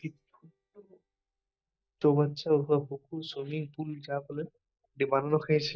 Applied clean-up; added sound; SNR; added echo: neural mask model DeepFilterNet 3.